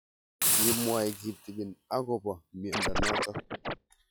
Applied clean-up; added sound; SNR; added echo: classical method log-MMSE.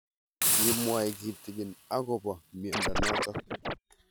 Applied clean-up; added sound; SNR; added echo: none; Hiss + Scratching (performance technique); -3 dB; none.